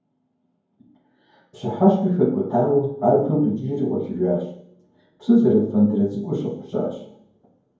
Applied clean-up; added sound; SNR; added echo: none; none; none; reverberation time 0.9 s.